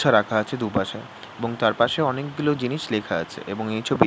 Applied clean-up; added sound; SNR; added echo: none; none; none; none.